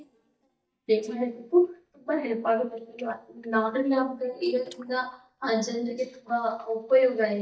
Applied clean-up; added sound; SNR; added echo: neural mask model DeepFilterNet 3.